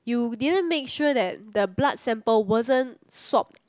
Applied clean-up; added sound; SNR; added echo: none; none; none; none.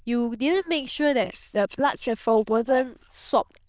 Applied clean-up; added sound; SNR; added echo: neural diffusion model UNIVERSE++.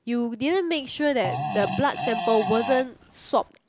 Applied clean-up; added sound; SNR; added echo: none; Fart; 6 dB; none.